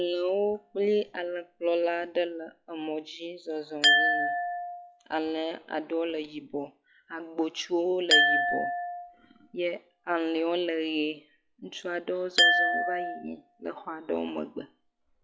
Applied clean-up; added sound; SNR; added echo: classical method log-MMSE.